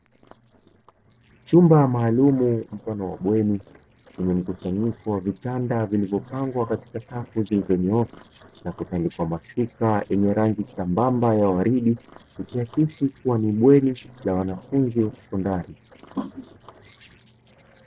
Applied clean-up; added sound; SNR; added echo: neural separator model SepFormer DNS4.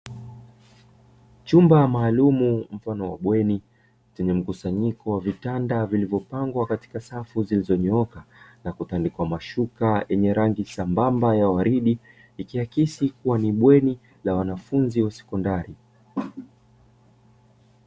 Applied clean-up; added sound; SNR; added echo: none; none; none; none.